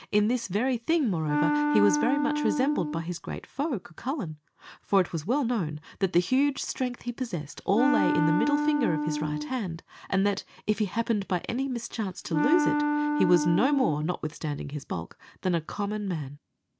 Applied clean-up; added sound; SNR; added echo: none; Wind instrument, woodwind instrument; 0 dB; none.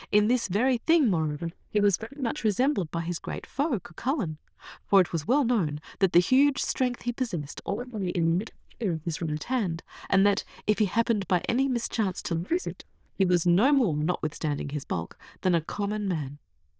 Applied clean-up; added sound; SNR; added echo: neural diffusion model UNIVERSE++.